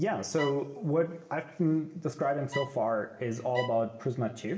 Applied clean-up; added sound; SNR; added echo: none; Bowed string instrument; 13 dB; reverberation time 1.2 s.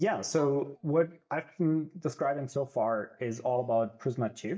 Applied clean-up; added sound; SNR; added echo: neural mask model DeepFilterNet 3.